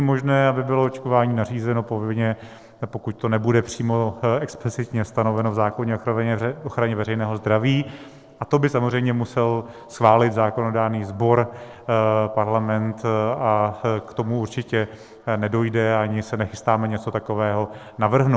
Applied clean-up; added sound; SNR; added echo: neural separator model SepFormer DNS4.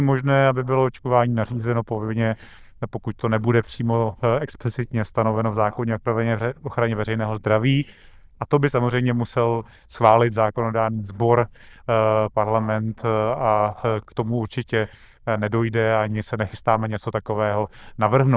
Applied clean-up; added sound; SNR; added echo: neural diffusion model UNIVERSE++.